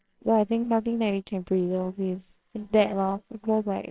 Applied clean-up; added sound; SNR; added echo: neural separator model SepFormer WHAMR!.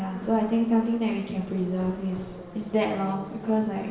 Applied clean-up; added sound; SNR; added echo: none; Subway, metro, underground; 14 dB; reverberation time 1.0 s.